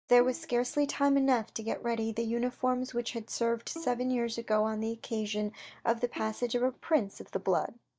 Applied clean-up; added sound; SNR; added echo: neural mask model DeepFilterNet 3.